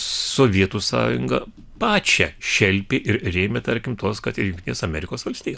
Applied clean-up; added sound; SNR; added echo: none; none; none; none.